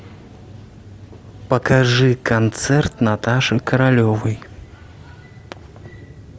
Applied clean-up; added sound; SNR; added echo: none; none; none; none.